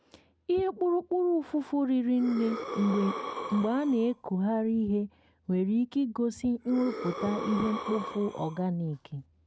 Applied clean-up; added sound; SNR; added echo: none; Breathing; 10 dB; none.